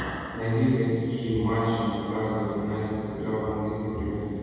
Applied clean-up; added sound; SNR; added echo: none; none; none; reverberation time 2.1 s.